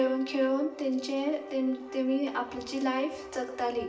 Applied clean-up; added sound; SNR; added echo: none; Wind instrument, woodwind instrument; 15 dB; reverberation time 0.9 s.